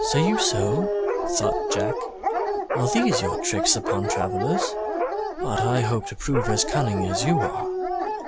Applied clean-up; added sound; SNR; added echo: none; Dog; -1 dB; none.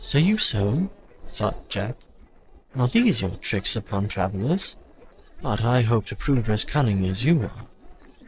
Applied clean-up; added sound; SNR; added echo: neural separator model SepFormer DNS4.